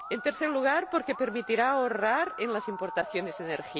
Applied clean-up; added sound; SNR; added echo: none; Musical instrument; 12 dB; none.